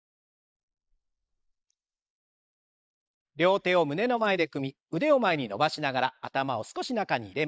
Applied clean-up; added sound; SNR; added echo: neural mask model Resemble Enhance denoiser.